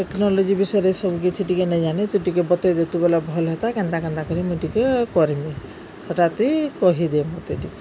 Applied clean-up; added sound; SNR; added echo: none; none; none; none.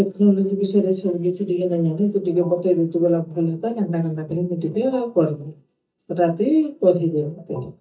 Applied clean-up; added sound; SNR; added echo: neural mask model DeepFilterNet 3.